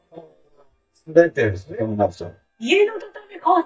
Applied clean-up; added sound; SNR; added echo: neural mask model DeepFilterNet 3.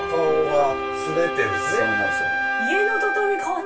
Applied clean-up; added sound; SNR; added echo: none; Wind instrument, woodwind instrument; 1 dB; reverberation time 0.2 s.